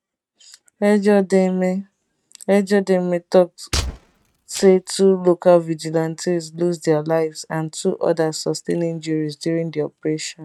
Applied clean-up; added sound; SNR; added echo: neural mask model RNNoise.